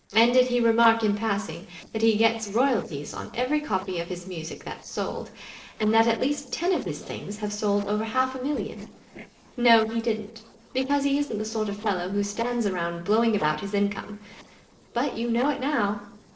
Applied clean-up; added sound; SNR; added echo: neural separator model SepFormer DNS4.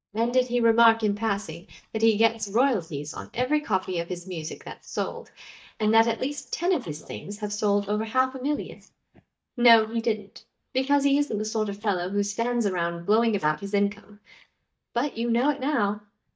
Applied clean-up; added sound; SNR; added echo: neural mask model DeepFilterNet 3.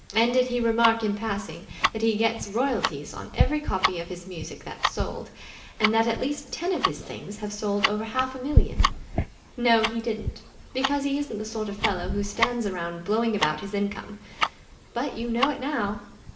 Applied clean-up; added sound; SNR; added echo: none; Tick-tock; 2 dB; reverberation time 0.7 s.